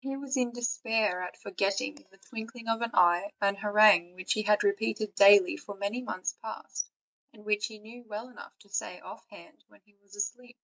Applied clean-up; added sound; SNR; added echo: neural mask model DeepFilterNet 3.